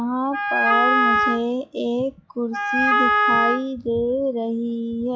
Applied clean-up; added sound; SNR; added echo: classical method log-MMSE.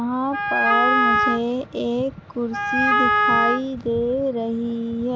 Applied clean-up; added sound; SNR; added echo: none; Wind instrument, woodwind instrument; -4 dB; none.